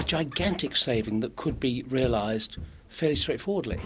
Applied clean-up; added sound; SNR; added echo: none; Walk, footsteps; 11 dB; none.